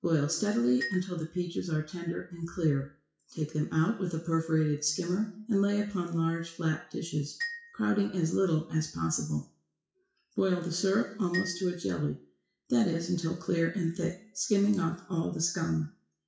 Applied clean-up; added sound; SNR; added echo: classical method WPE with log-MMSE.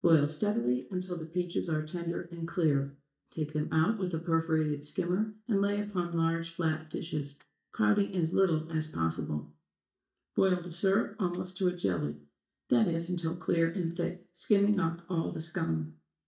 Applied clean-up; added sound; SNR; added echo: neural mask model DeepFilterNet 3.